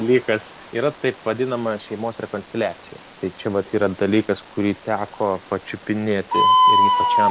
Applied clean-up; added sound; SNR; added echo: none; Bird; 0 dB; none.